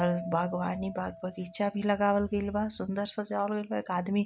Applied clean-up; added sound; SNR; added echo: none; Keyboard (musical); 17 dB; none.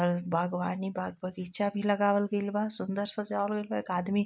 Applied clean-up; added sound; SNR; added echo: neural mask model Resemble Enhance denoiser.